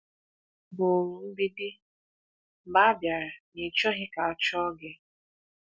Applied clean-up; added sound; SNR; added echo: none; none; none; none.